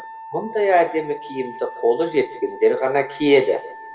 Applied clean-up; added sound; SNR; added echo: none; Wind instrument, woodwind instrument; 16 dB; reverberation time 0.8 s.